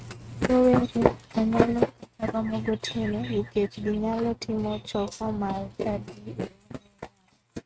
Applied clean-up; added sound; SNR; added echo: neural mask model RNNoise.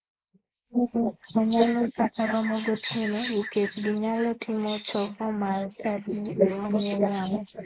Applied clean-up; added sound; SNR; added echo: neural mask model Resemble Enhance denoiser.